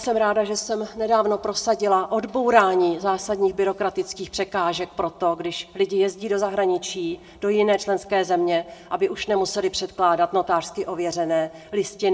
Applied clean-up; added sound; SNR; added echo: none; none; none; reverberation time 0.6 s.